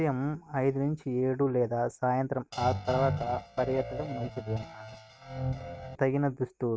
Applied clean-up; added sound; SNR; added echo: neural mask model RNNoise.